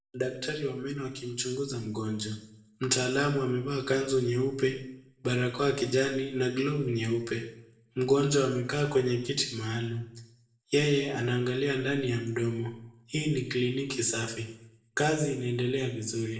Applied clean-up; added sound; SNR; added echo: none; none; none; reverberation time 0.7 s.